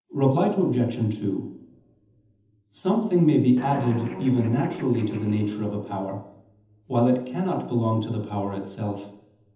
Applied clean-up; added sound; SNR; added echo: none; Guitar; 13 dB; reverberation time 0.8 s.